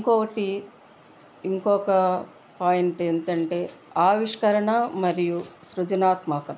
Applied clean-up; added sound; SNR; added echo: none; none; none; none.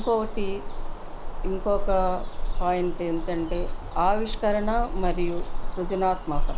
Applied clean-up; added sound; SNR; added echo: none; Bird vocalization, bird call, bird song; -1 dB; none.